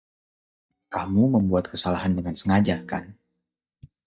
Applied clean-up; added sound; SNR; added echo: neural mask model DeepFilterNet 3.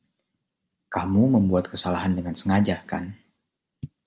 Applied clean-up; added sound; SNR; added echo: none; none; none; none.